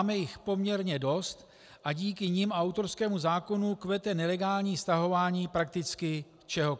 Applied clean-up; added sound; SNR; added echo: none; none; none; none.